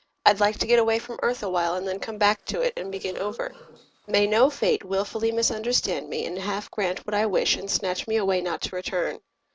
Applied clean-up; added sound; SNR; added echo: neural separator model SepFormer DNS4.